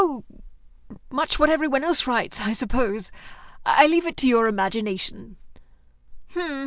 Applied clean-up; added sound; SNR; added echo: none; none; none; none.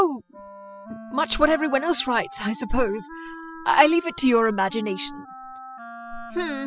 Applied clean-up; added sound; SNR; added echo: classical method spectral subtraction.